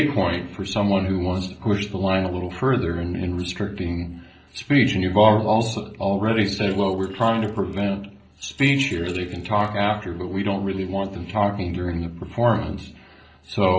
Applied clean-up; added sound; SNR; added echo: neural separator model SepFormer DNS4.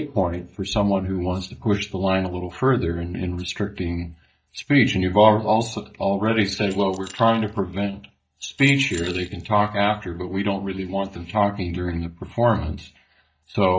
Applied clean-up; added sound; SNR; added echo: neural mask model DeepFilterNet 3.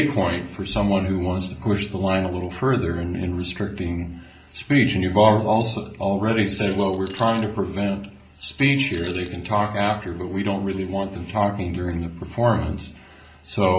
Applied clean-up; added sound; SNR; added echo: none; Keys jangling; 11 dB; reverberation time 0.5 s.